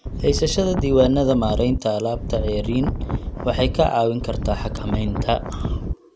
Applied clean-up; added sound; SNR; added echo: none; Wind; 3 dB; none.